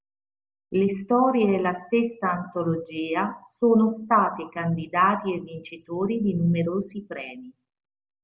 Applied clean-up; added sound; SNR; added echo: none; none; none; none.